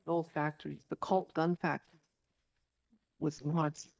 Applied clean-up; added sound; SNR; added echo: neural mask model DeepFilterNet 3.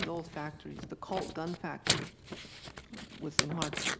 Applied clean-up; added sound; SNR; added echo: none; Tearing; -3 dB; none.